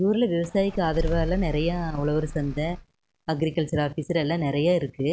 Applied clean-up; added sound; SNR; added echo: none; Engine starting / Car; 6 dB; none.